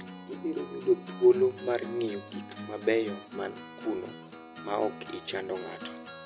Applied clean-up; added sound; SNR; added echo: none; Acoustic guitar; 12 dB; none.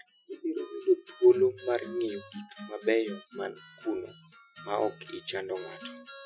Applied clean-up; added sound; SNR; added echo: classical method Wiener filter.